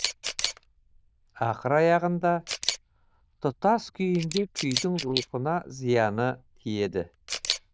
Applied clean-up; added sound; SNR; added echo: neural diffusion model UNIVERSE++.